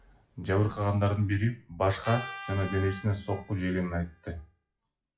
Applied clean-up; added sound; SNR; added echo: classical method WPE with log-MMSE.